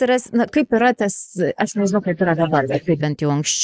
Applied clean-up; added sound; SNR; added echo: neural mask model Resemble Enhance denoiser.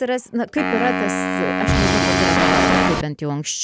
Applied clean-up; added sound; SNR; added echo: none; Drum kit + Wind instrument, woodwind instrument; -4 dB; none.